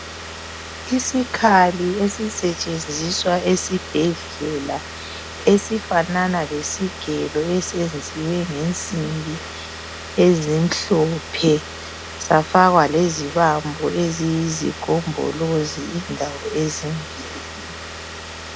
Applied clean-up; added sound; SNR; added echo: none; Car; 12 dB; none.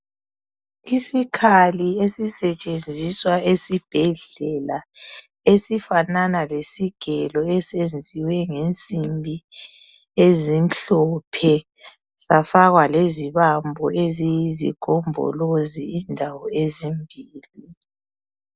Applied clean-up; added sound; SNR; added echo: none; none; none; none.